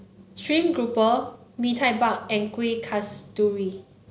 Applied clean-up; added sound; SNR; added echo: none; none; none; none.